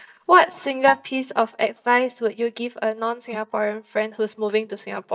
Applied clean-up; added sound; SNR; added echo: neural mask model DeepFilterNet 3.